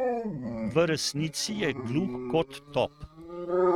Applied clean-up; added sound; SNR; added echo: neural mask model RNNoise.